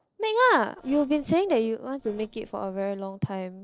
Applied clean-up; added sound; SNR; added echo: neural separator model SepFormer DNS4.